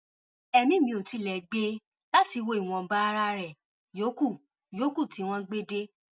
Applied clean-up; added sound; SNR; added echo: none; none; none; none.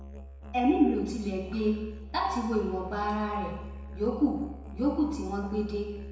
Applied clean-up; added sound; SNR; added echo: none; Musical instrument; 12 dB; reverberation time 1.0 s.